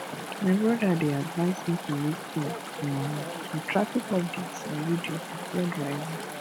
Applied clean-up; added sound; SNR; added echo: none; Chatter / Stream; 8 dB; none.